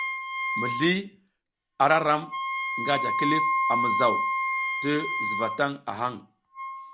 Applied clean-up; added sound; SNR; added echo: none; Wind instrument, woodwind instrument; 0 dB; none.